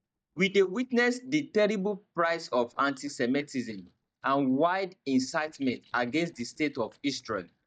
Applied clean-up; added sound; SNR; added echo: neural mask model DeepFilterNet 3.